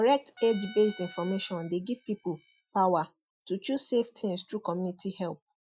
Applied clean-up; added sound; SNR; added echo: classical method Wiener filter.